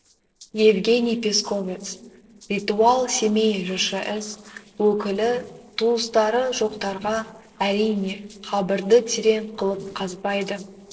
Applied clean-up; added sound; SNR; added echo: neural separator model SepFormer DNS4.